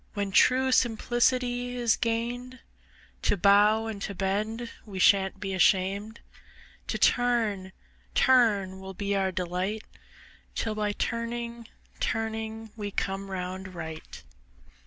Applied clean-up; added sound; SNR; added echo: none; none; none; none.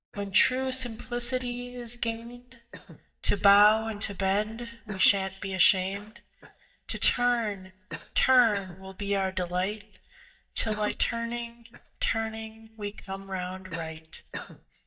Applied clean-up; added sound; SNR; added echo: neural mask model DeepFilterNet 3.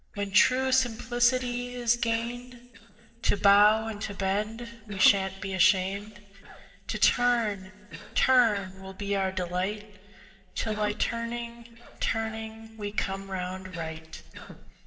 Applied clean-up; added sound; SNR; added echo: neural separator model SepFormer DNS4.